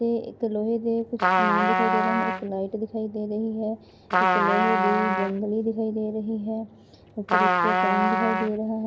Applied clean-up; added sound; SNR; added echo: none; Trumpet; -3 dB; none.